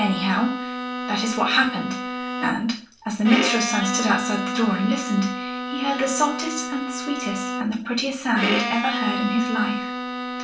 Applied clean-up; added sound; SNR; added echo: none; Bowed string instrument; 4 dB; reverberation time 0.3 s.